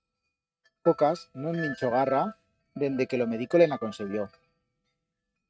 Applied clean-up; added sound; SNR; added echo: neural mask model RNNoise.